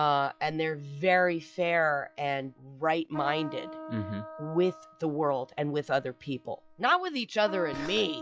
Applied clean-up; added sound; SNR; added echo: classical method log-MMSE.